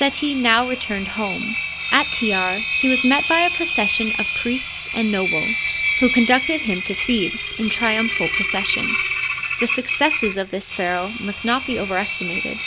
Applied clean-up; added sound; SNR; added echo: none; Engine; 2 dB; none.